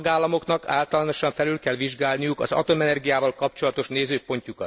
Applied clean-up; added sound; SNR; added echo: none; none; none; none.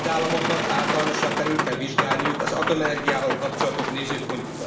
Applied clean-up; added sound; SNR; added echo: none; Boat, Water vehicle; -1 dB; reverberation time 0.5 s.